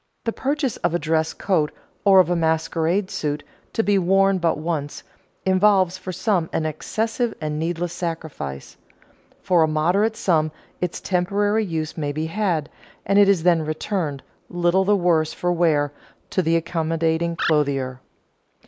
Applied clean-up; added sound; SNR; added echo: neural mask model Resemble Enhance denoiser.